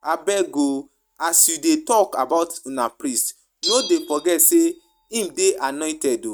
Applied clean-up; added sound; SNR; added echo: neural mask model RNNoise.